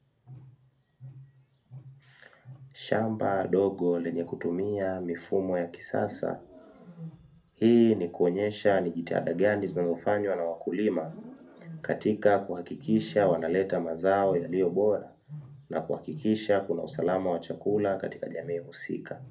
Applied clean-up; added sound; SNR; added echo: none; Wild animals; 20 dB; reverberation time 0.3 s.